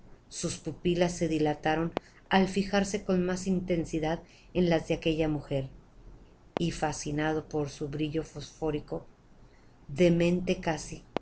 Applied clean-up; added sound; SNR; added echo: none; Fireworks; 19 dB; none.